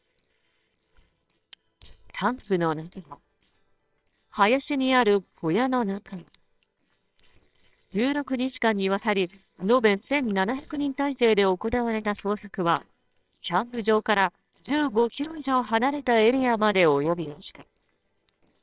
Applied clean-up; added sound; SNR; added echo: neural separator model SepFormer WHAMR!.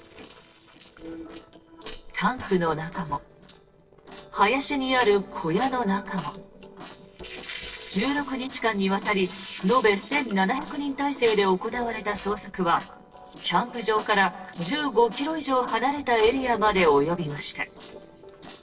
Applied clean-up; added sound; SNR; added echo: neural separator model SepFormer DNS4.